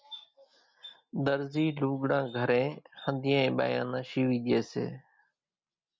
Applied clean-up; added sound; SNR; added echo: none; none; none; none.